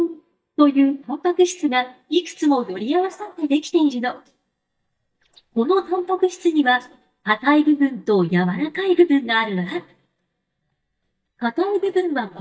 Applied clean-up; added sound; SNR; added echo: neural mask model DeepFilterNet 3.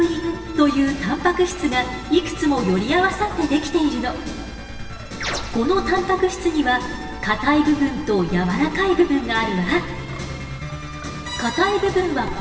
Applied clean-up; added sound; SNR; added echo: none; Wind; 17 dB; reverberation time 1.9 s.